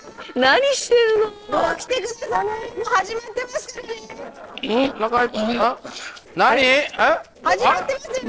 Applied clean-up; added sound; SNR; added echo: neural separator model SepFormer DNS4.